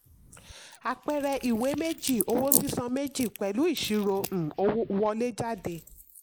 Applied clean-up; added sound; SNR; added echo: neural mask model Resemble Enhance denoiser.